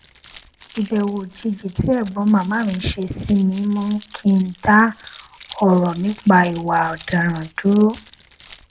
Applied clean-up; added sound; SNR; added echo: none; Keys jangling; 18 dB; none.